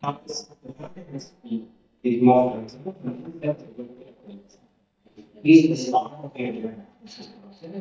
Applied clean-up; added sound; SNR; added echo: neural mask model DeepFilterNet 3.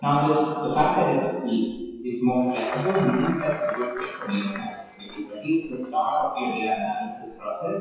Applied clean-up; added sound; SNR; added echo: classical method WPE with log-MMSE.